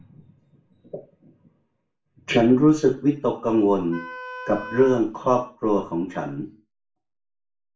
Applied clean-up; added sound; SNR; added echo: none; Wind instrument, woodwind instrument; 13 dB; reverberation time 0.3 s.